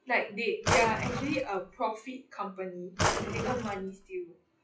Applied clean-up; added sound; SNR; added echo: classical method WPE with log-MMSE.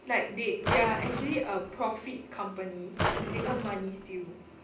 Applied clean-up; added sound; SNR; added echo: none; Drawer open or close; 0 dB; reverberation time 0.5 s.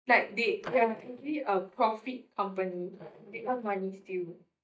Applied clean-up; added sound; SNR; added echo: neural mask model DeepFilterNet 3.